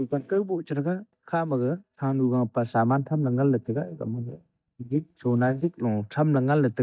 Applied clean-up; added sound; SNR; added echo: neural mask model DeepFilterNet 3.